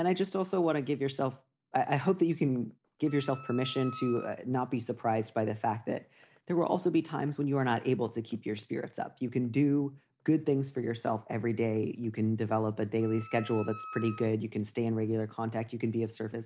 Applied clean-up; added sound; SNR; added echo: none; Wind instrument, woodwind instrument; 16 dB; none.